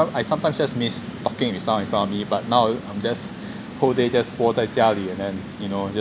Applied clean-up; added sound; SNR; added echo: none; none; none; none.